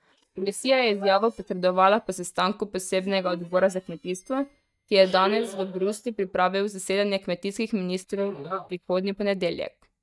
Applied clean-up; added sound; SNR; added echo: neural mask model DeepFilterNet 3.